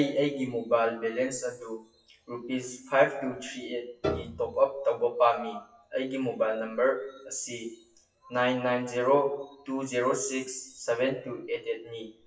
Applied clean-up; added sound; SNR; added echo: classical method WPE with log-MMSE.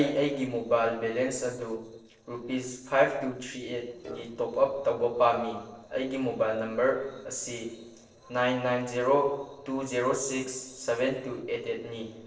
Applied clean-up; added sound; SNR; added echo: neural separator model SepFormer DNS4.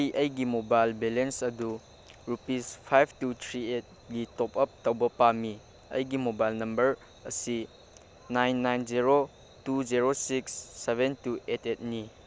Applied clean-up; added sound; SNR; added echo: none; none; none; none.